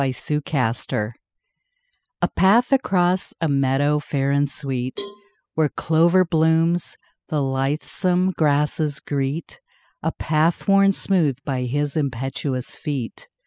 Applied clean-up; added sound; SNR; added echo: classical method spectral subtraction.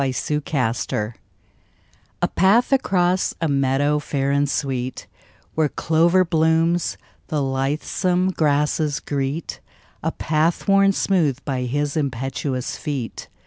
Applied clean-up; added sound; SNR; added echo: none; none; none; none.